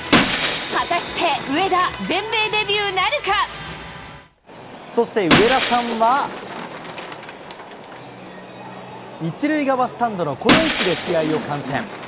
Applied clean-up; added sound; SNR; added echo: none; Shatter; 3 dB; none.